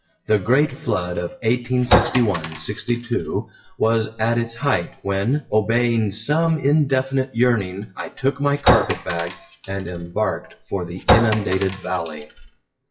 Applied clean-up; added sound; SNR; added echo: classical method WPE with log-MMSE.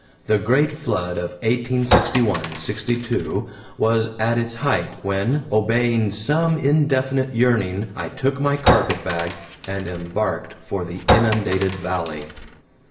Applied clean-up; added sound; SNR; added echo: none; Chink, clink; 2 dB; reverberation time 0.7 s.